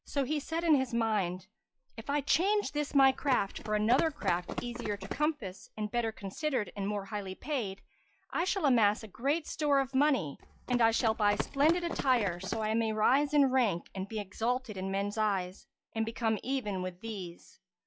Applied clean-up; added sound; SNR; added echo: classical method log-MMSE.